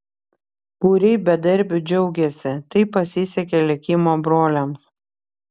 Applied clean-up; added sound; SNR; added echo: none; none; none; none.